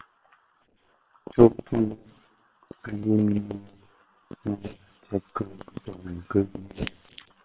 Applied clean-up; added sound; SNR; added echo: neural separator model SepFormer WHAM!.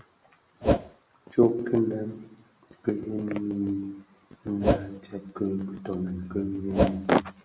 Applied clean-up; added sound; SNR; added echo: none; Whoosh, swoosh, swish; -3 dB; none.